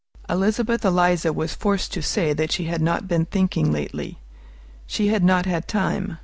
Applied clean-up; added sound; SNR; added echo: none; none; none; none.